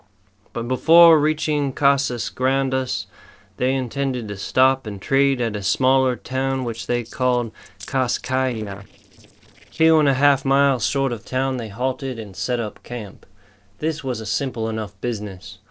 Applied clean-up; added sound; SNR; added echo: neural separator model SepFormer DNS4.